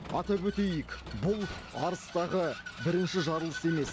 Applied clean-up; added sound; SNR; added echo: none; Vehicle; 11 dB; none.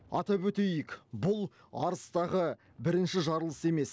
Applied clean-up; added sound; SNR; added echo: none; none; none; none.